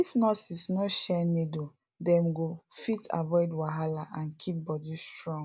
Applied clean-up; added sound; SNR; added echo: none; none; none; none.